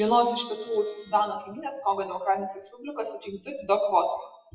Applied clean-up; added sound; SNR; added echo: classical method WPE with log-MMSE.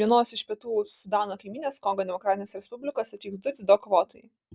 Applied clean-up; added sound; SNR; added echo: none; none; none; none.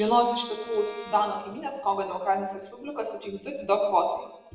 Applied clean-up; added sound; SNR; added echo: none; Bowed string instrument; 20 dB; reverberation time 0.9 s.